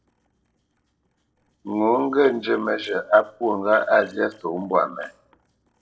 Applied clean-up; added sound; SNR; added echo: neural separator model SepFormer DNS4.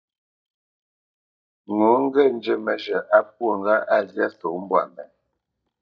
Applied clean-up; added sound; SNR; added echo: neural mask model DeepFilterNet 3.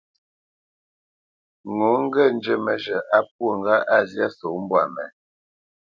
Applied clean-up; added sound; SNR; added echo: none; none; none; none.